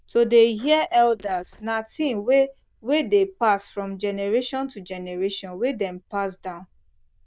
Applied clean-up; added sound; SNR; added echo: neural diffusion model UNIVERSE++.